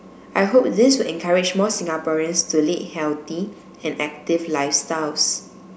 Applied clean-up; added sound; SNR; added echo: none; none; none; none.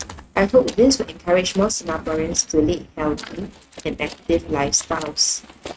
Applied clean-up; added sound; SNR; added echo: neural mask model RNNoise.